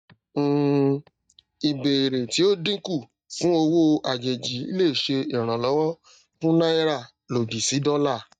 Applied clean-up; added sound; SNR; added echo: neural mask model DeepFilterNet 3.